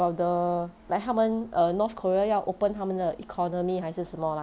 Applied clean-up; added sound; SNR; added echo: none; none; none; none.